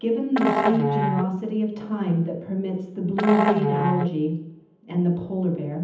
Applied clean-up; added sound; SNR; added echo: none; Musical instrument; 3 dB; reverberation time 0.8 s.